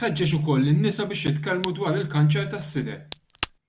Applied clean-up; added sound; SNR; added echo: none; Crack; 10 dB; none.